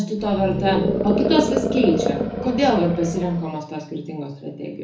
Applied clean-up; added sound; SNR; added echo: none; Animal; 1 dB; reverberation time 0.5 s.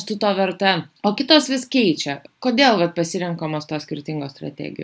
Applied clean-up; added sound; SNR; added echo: none; none; none; none.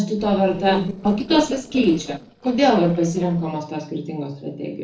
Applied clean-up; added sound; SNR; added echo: neural separator model SepFormer DNS4.